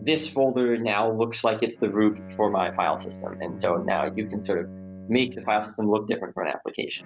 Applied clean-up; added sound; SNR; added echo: none; Bowed string instrument; 16 dB; none.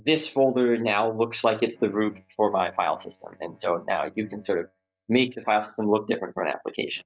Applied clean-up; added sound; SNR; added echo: neural mask model DeepFilterNet 3.